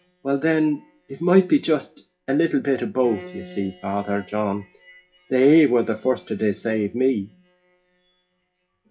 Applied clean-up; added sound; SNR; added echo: classical method WPE with log-MMSE.